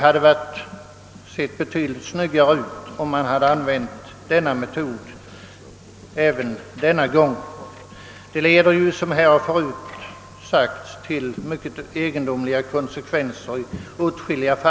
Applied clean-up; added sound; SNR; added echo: none; none; none; none.